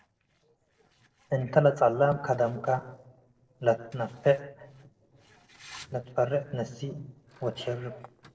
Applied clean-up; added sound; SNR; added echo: neural separator model SepFormer DNS4.